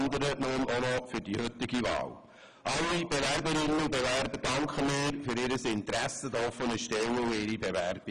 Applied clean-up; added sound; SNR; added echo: none; none; none; none.